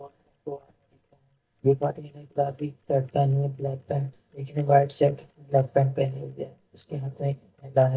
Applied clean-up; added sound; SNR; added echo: neural mask model DeepFilterNet 3.